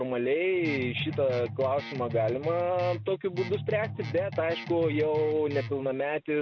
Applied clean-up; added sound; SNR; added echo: none; Guitar; 9 dB; none.